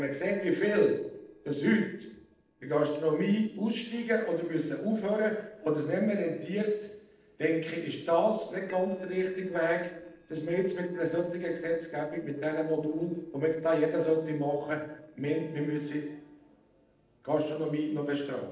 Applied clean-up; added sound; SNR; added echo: neural separator model SepFormer DNS4.